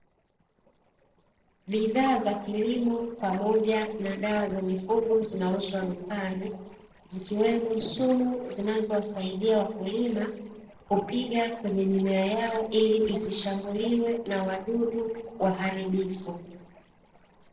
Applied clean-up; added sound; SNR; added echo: neural separator model SepFormer DNS4.